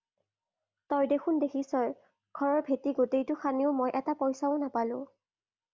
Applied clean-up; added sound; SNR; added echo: none; none; none; none.